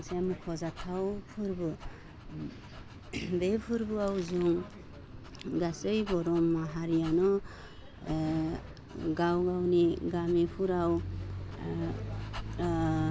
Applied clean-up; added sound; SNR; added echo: none; Dog; 17 dB; none.